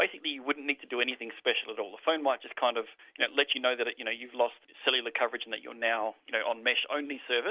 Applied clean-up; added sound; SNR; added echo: none; none; none; none.